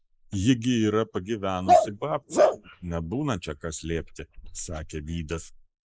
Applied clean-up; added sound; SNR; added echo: neural mask model Resemble Enhance denoiser.